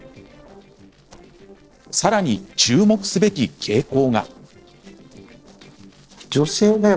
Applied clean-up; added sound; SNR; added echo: neural separator model SepFormer DNS4.